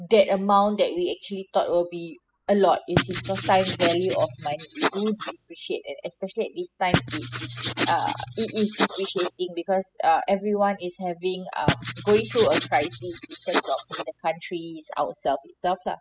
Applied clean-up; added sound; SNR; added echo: classical method spectral subtraction.